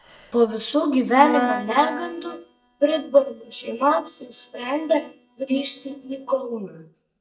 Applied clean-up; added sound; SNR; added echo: neural mask model DeepFilterNet 3.